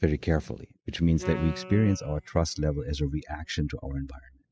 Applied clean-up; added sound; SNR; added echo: classical method spectral subtraction.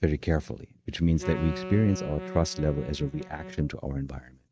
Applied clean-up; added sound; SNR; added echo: neural mask model RNNoise.